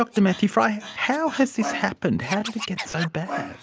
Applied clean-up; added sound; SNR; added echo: none; Scratching (performance technique); 11 dB; none.